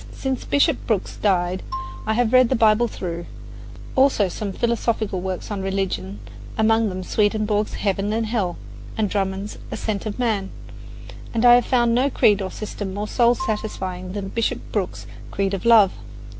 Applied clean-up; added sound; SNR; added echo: none; Marimba, xylophone; 16 dB; none.